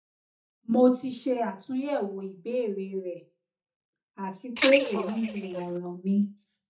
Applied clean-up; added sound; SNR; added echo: neural mask model DeepFilterNet 3.